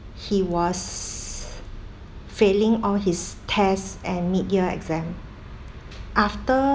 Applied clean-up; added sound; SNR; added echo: none; none; none; none.